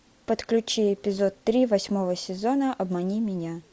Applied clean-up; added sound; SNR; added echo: none; none; none; none.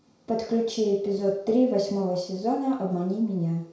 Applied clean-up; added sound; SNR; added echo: none; none; none; reverberation time 0.5 s.